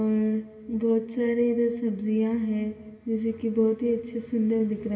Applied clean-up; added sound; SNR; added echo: none; none; none; reverberation time 2.0 s.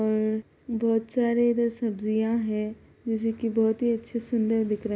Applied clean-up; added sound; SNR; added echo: none; none; none; none.